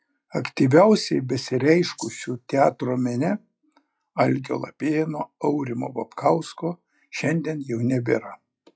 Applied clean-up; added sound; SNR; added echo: classical method log-MMSE.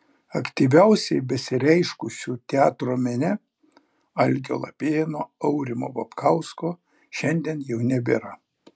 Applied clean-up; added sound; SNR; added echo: none; none; none; none.